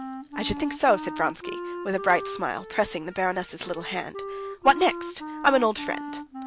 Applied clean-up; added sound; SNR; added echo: none; Wind instrument, woodwind instrument; 10 dB; none.